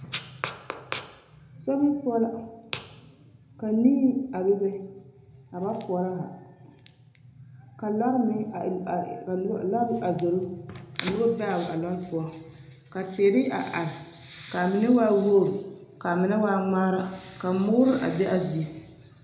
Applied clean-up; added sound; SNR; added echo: none; none; none; reverberation time 0.8 s.